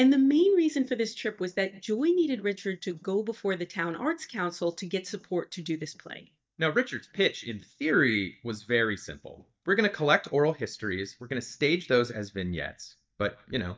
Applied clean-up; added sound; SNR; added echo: neural mask model DeepFilterNet 3.